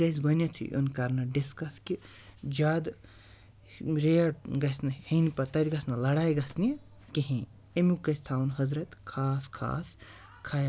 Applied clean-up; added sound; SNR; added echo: none; none; none; none.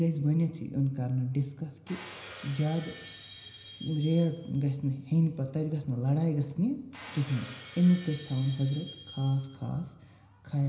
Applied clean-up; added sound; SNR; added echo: none; Shatter; 17 dB; reverberation time 0.9 s.